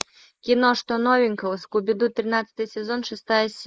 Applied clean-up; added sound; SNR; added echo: neural mask model Resemble Enhance denoiser.